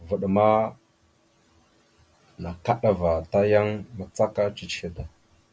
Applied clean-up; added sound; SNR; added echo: none; none; none; none.